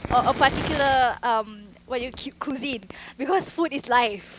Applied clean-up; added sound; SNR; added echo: none; Fire; 11 dB; none.